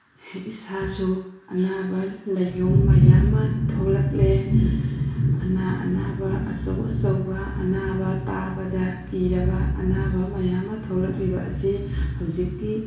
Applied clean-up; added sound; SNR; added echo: none; none; none; reverberation time 0.7 s.